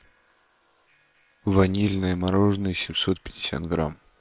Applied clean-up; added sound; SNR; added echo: neural separator model SepFormer WHAM!.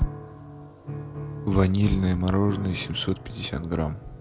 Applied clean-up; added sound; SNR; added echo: none; Piano; 11 dB; none.